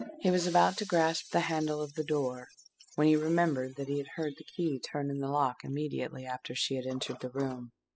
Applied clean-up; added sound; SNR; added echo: classical method spectral subtraction.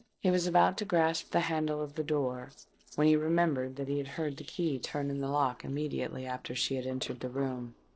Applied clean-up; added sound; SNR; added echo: neural separator model SepFormer DNS4.